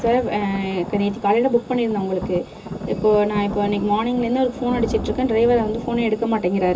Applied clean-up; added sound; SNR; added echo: none; Thunder; 11 dB; reverberation time 0.2 s.